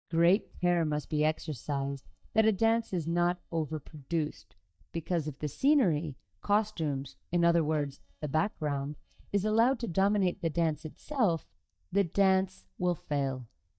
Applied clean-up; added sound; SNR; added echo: neural mask model DeepFilterNet 3.